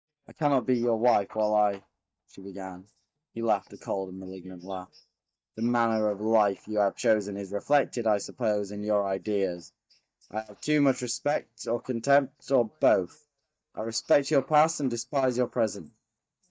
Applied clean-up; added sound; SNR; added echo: neural mask model DeepFilterNet 3.